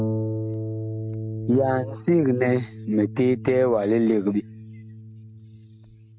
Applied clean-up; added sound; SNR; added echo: neural mask model RNNoise.